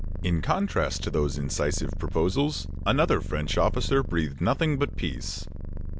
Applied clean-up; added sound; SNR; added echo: none; Purr; 5 dB; none.